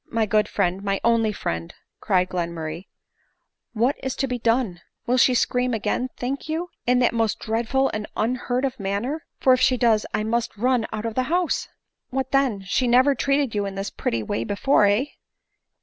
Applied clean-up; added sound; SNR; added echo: none; none; none; none.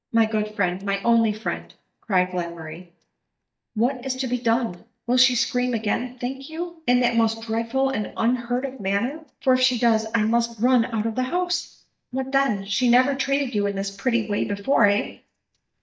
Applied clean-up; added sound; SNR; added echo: neural mask model DeepFilterNet 3.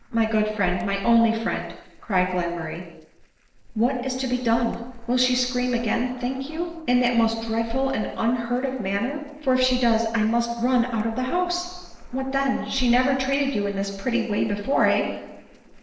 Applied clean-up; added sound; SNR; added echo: neural separator model SepFormer DNS4.